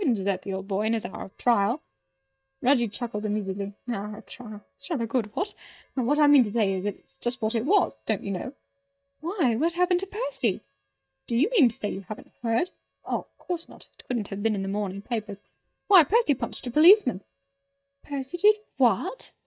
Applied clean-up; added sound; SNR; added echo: neural mask model DeepFilterNet 3.